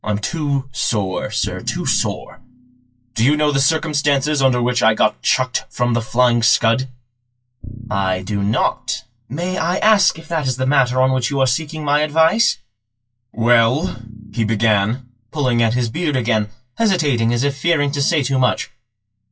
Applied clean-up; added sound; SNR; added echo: classical method WPE with log-MMSE.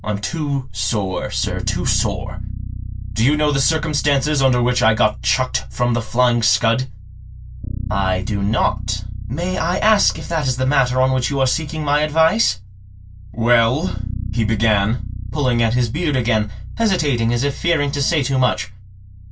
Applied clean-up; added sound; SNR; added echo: none; Bass guitar; 9 dB; reverberation time 0.1 s.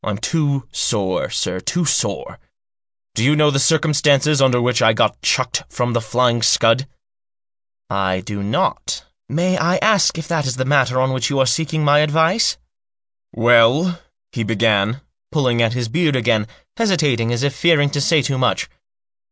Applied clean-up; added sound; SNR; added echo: none; none; none; none.